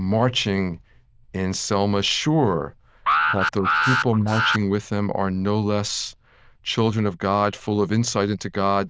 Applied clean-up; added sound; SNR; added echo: neural diffusion model UNIVERSE++.